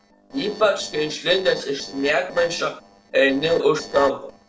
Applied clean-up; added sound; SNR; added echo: neural separator model SepFormer DNS4.